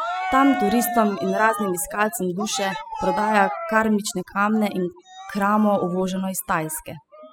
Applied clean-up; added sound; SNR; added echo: classical method spectral subtraction.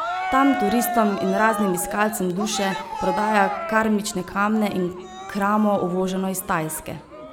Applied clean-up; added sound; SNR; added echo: none; Cheering; 7 dB; none.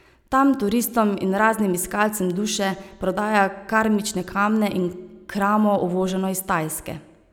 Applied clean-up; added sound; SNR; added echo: none; none; none; none.